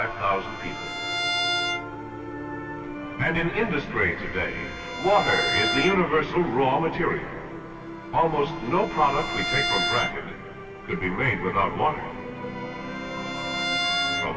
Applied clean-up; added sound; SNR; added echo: none; Bowed string instrument; 6 dB; reverberation time 2.4 s.